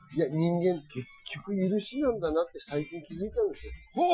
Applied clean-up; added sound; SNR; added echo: classical method Wiener filter.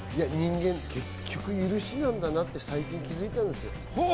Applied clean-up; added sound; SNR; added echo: none; Accelerating, revving, vroom; 17 dB; none.